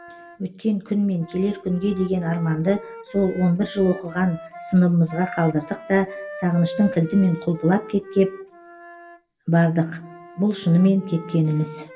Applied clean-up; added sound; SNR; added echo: none; Wind instrument, woodwind instrument; 17 dB; reverberation time 0.1 s.